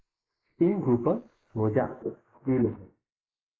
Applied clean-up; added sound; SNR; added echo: neural mask model Resemble Enhance denoiser.